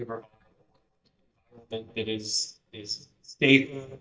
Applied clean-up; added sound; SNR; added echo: neural mask model DeepFilterNet 3.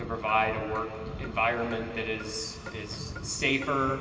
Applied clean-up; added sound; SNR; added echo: none; Clock; 19 dB; reverberation time 2.3 s.